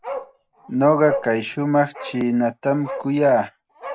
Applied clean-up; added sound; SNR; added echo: none; Bark; 13 dB; none.